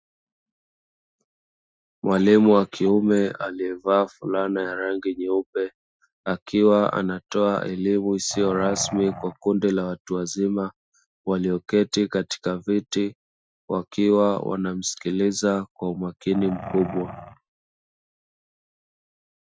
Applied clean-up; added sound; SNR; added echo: classical method Wiener filter.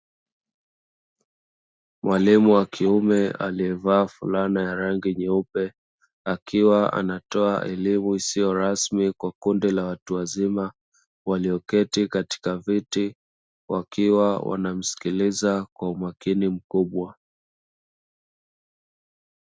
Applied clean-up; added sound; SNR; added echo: none; none; none; none.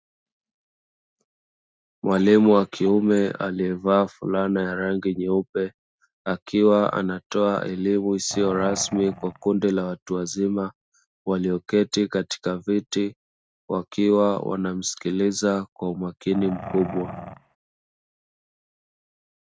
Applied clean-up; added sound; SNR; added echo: neural mask model RNNoise.